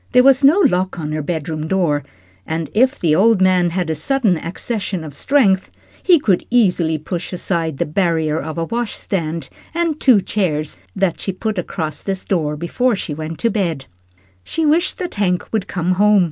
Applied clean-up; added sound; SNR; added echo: none; none; none; none.